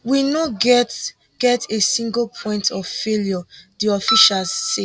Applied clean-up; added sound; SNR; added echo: none; none; none; none.